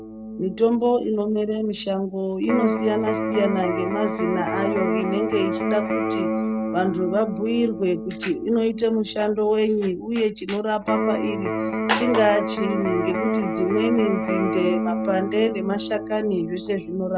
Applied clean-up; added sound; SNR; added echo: none; Electric guitar; 4 dB; none.